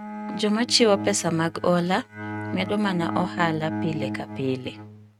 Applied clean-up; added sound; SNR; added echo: neural mask model RNNoise.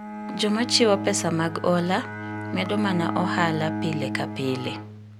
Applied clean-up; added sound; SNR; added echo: none; Bowed string instrument; 6 dB; none.